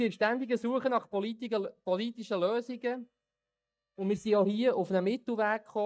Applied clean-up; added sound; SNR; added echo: neural mask model DeepFilterNet 3.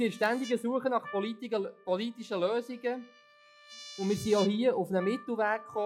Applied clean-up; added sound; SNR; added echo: classical method log-MMSE.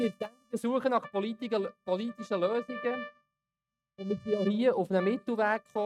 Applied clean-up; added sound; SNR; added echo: neural mask model RNNoise.